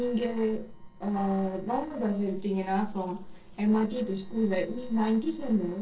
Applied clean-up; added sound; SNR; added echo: neural separator model SepFormer DNS4.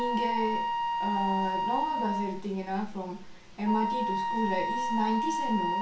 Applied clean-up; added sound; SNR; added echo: none; Wind instrument, woodwind instrument; -1 dB; reverberation time 0.4 s.